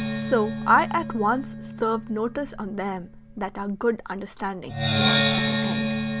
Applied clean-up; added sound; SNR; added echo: none; Percussion; 1 dB; none.